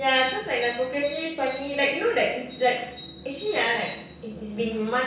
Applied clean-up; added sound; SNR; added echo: none; Bird; 18 dB; reverberation time 0.6 s.